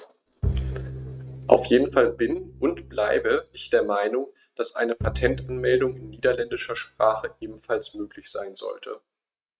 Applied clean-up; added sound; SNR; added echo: neural mask model RNNoise.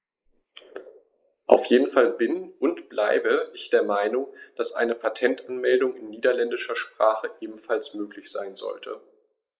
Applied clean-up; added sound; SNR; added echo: neural mask model Resemble Enhance denoiser.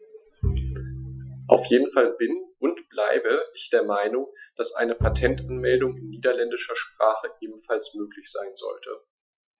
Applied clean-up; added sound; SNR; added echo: classical method Wiener filter.